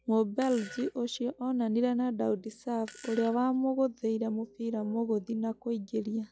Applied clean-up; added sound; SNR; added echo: classical method log-MMSE.